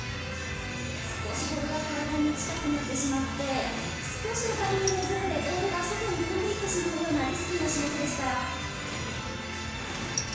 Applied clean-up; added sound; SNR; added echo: none; Sliding door; 12 dB; reverberation time 1.1 s.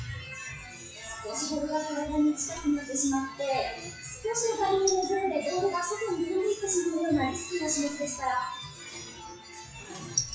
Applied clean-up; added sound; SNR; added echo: classical method WPE with log-MMSE.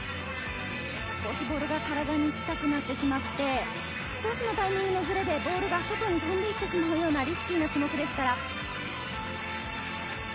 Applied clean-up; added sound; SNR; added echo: none; none; none; none.